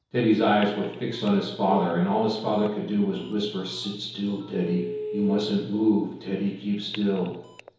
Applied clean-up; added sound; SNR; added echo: none; Telephone; 13 dB; reverberation time 2.2 s.